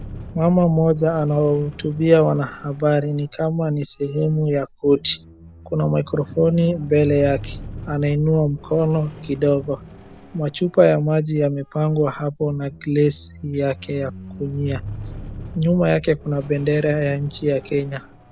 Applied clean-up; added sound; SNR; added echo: none; Squeak; 17 dB; none.